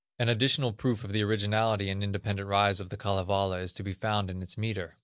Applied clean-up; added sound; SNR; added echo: none; none; none; none.